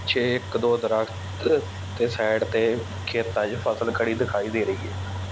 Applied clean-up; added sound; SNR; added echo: none; Water; 19 dB; none.